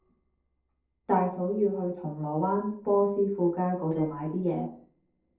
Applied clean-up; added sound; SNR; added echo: neural separator model SepFormer DNS4.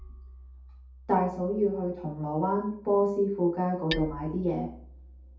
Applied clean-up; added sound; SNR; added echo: none; Hammer; 16 dB; reverberation time 0.6 s.